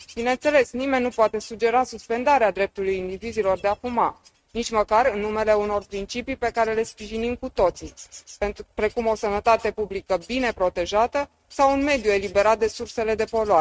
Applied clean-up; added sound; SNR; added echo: neural mask model RNNoise.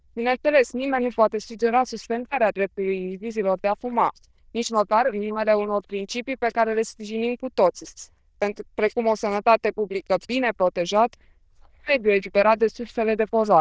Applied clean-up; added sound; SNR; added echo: neural diffusion model UNIVERSE++.